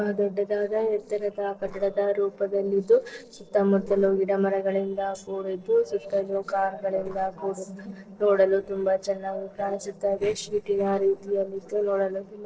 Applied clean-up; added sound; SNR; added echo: neural separator model SepFormer DNS4.